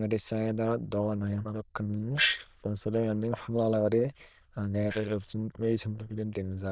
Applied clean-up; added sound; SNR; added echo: neural diffusion model UNIVERSE++.